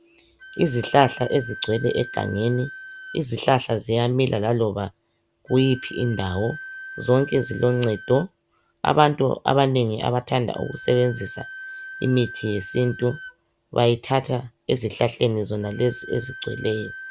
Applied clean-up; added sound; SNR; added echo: none; Wind instrument, woodwind instrument; 17 dB; none.